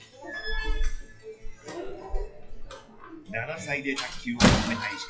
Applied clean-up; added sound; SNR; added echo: classical method WPE with log-MMSE.